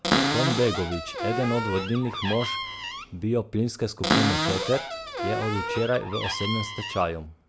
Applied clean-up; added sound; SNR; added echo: none; Cupboard open or close; 1 dB; none.